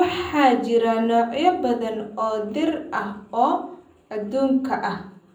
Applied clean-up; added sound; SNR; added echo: none; none; none; reverberation time 0.6 s.